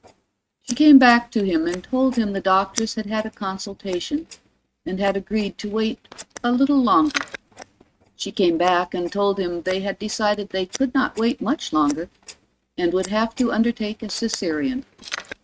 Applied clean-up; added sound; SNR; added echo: neural mask model RNNoise.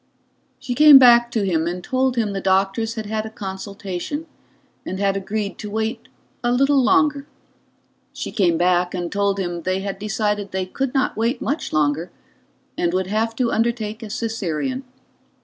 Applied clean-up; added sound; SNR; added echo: none; none; none; none.